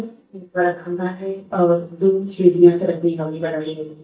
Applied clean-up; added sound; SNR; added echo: neural mask model DeepFilterNet 3.